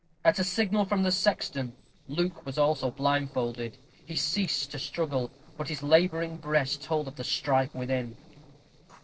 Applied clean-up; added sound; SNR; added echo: neural separator model SepFormer DNS4.